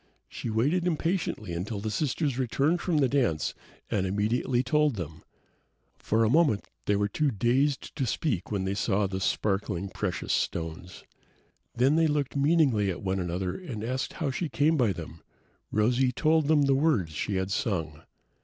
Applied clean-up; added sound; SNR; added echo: none; none; none; none.